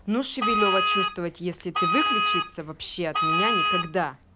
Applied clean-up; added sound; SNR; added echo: none; Wind instrument, woodwind instrument; -3 dB; none.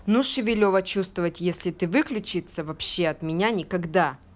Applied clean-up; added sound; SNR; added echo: none; none; none; none.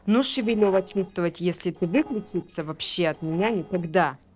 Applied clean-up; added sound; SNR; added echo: neural separator model SepFormer DNS4.